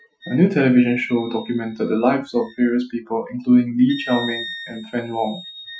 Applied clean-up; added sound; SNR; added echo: classical method Wiener filter.